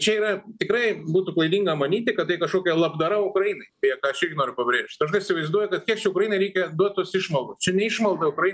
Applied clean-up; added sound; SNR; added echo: none; none; none; none.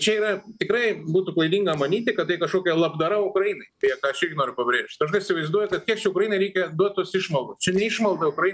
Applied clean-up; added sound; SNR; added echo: neural separator model SepFormer DNS4.